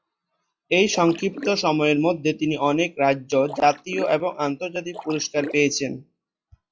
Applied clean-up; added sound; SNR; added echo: classical method log-MMSE.